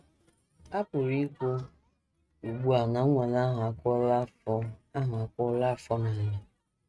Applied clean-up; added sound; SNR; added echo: neural mask model RNNoise.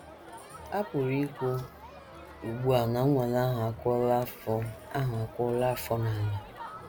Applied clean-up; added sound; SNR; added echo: none; Crowd; 16 dB; none.